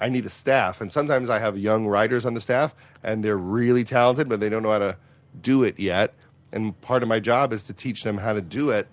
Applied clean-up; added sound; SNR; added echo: none; none; none; none.